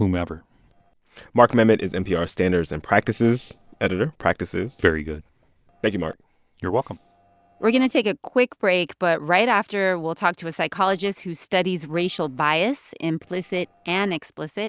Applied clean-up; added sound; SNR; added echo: neural separator model SepFormer DNS4.